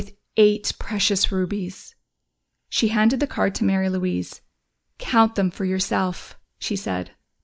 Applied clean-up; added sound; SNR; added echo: neural mask model Resemble Enhance denoiser.